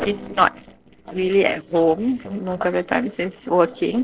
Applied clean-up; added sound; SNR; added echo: neural separator model SepFormer DNS4.